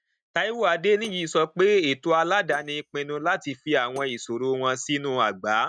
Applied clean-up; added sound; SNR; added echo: neural mask model RNNoise.